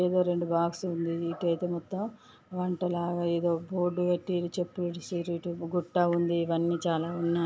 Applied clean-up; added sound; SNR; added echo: none; none; none; none.